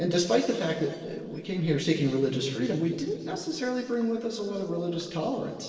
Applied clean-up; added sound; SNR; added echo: neural separator model SepFormer DNS4.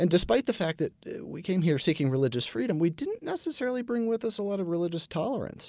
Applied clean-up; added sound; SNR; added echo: none; none; none; none.